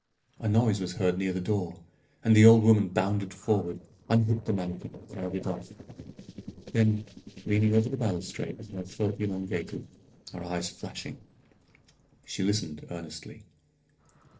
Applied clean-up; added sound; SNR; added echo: neural separator model SepFormer DNS4.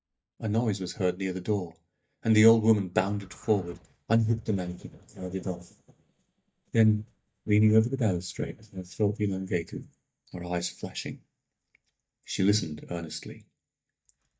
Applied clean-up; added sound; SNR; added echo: neural mask model DeepFilterNet 3.